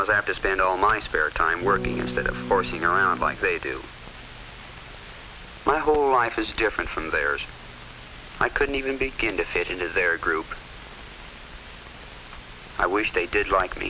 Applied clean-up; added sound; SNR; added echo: none; Electric guitar / Strum; 8 dB; none.